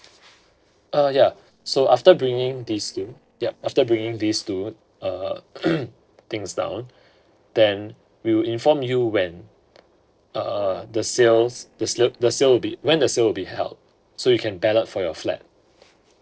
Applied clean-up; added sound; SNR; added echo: neural separator model SepFormer DNS4.